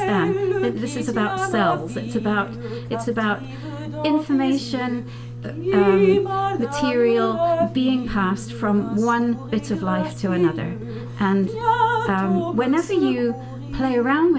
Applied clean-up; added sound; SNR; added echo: none; Drip; 3 dB; reverberation time 0.7 s.